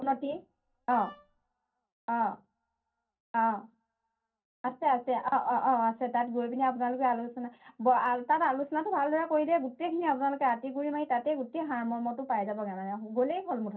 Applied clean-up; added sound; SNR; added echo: none; Wind instrument, woodwind instrument; 18 dB; reverberation time 0.3 s.